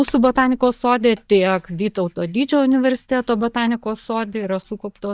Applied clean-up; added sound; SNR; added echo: neural mask model DeepFilterNet 3.